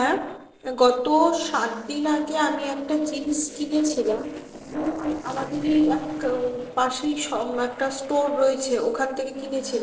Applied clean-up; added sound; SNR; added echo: neural separator model SepFormer DNS4.